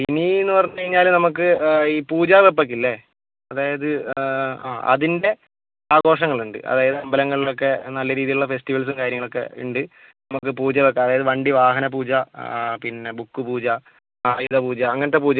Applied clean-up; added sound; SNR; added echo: none; none; none; none.